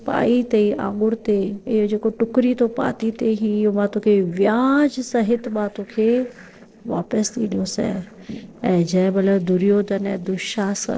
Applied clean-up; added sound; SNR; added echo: neural separator model SepFormer DNS4.